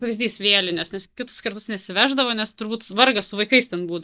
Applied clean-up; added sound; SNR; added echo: neural mask model DeepFilterNet 3.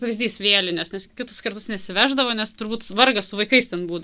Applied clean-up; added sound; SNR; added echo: none; none; none; none.